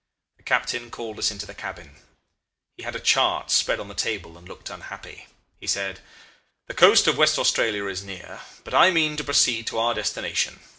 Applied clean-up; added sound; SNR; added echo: none; none; none; none.